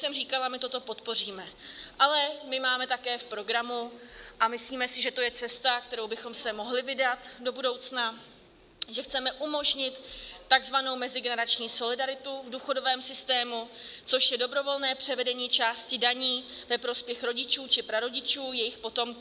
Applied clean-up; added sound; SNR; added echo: none; none; none; none.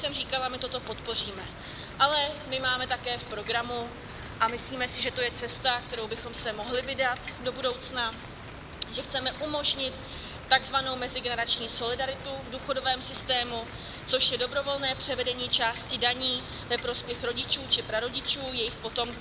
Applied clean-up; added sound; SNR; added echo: none; Rain; 11 dB; none.